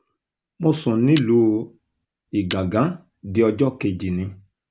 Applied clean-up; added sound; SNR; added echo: none; Cutlery, silverware; 19 dB; none.